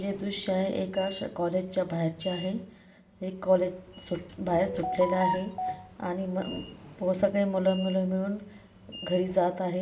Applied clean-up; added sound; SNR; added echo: none; Sliding door / Train; 19 dB; reverberation time 0.6 s.